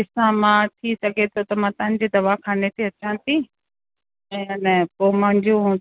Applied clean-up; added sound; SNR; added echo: none; none; none; none.